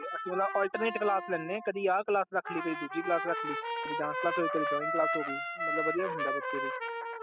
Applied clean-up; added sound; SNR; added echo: classical method spectral subtraction.